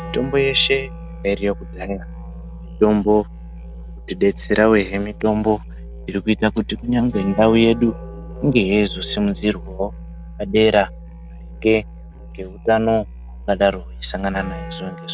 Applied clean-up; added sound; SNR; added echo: none; Wind instrument, woodwind instrument + Musical instrument; 13 dB; none.